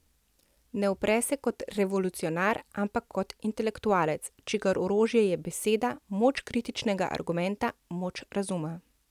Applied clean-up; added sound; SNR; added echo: none; none; none; none.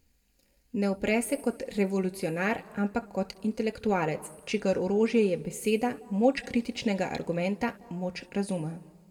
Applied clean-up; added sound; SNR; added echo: none; none; none; reverberation time 1.0 s.